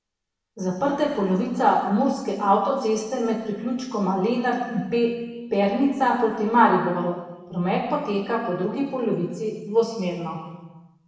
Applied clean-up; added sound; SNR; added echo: none; none; none; reverberation time 1.2 s.